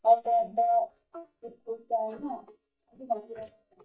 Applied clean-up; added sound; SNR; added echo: neural mask model DeepFilterNet 3.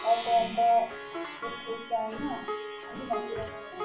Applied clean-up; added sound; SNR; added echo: none; Plucked string instrument; 9 dB; reverberation time 0.3 s.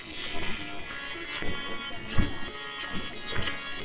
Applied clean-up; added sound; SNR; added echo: neural separator model SepFormer WHAMR!.